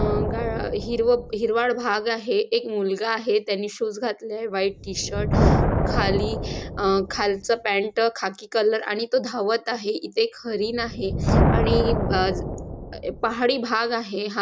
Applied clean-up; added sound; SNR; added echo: none; Thunder; 2 dB; none.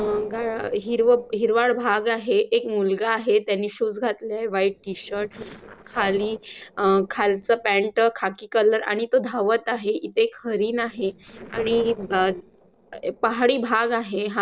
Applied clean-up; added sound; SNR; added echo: neural separator model SepFormer DNS4.